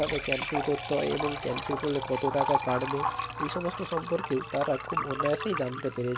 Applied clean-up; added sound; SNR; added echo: none; Liquid; 3 dB; none.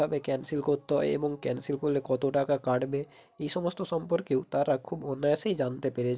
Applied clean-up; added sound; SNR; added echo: none; none; none; none.